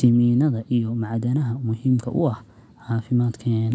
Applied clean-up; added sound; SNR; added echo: none; none; none; none.